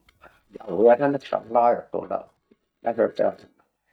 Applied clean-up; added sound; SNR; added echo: neural mask model DeepFilterNet 3.